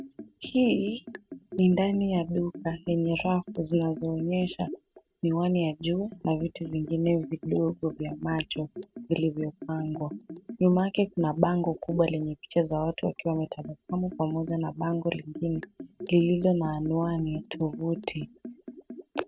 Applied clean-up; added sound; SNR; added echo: none; Liquid; 15 dB; none.